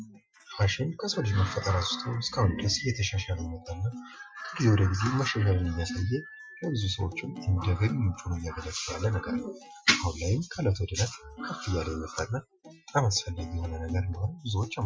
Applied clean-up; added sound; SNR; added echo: classical method Wiener filter.